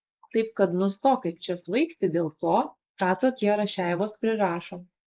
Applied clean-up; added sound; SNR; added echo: neural mask model Resemble Enhance denoiser.